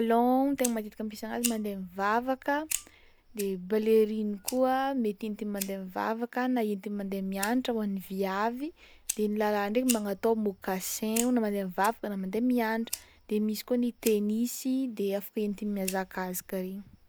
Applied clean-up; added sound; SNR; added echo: none; Fire; 14 dB; none.